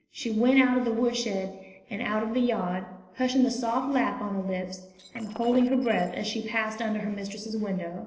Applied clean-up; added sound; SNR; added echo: neural separator model SepFormer DNS4.